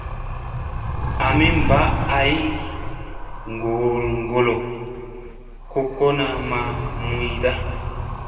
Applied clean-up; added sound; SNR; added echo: none; Animal; 2 dB; reverberation time 2.0 s.